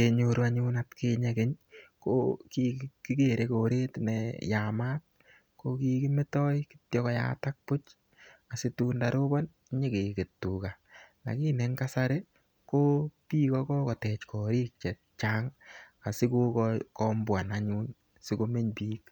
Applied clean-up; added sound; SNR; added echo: none; none; none; none.